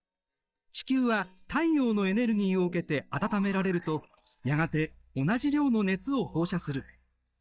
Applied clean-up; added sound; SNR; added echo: neural mask model DeepFilterNet 3.